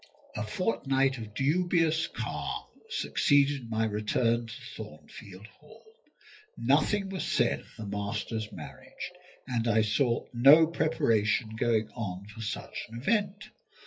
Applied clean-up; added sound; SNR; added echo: classical method WPE with log-MMSE.